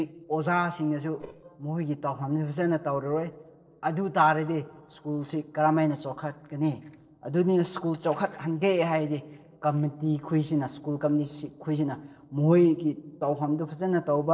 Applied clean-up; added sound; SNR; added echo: neural separator model SepFormer DNS4.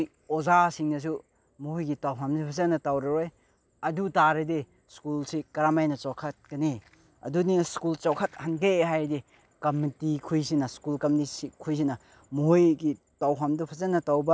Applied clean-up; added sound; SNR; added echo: none; none; none; none.